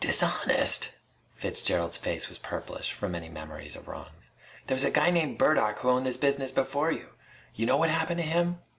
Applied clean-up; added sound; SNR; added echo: none; none; none; none.